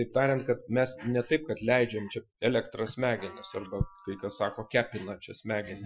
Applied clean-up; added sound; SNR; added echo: classical method Wiener filter.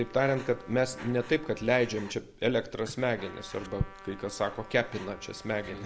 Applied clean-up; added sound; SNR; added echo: none; Trumpet + Breathing; 18 dB; none.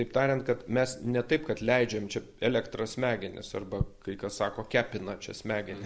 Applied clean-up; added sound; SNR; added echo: none; none; none; none.